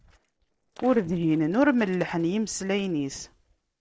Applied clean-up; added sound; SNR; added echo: neural separator model SepFormer DNS4.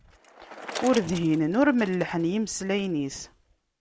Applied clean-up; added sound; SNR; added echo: none; Bicycle; 16 dB; none.